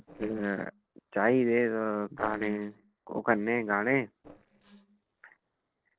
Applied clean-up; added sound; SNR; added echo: neural separator model SepFormer DNS4.